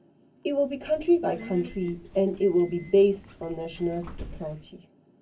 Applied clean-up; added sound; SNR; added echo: none; Subway, metro, underground; 18 dB; reverberation time 0.3 s.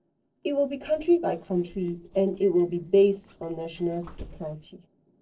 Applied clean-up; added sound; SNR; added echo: neural separator model SepFormer DNS4.